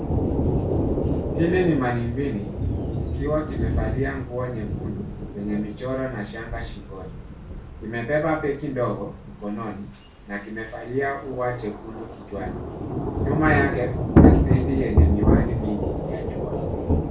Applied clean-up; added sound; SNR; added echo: none; Thunder / Rain; -4 dB; reverberation time 0.3 s.